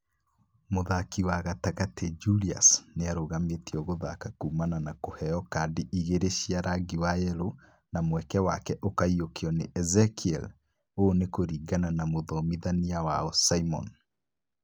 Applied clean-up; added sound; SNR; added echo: none; none; none; none.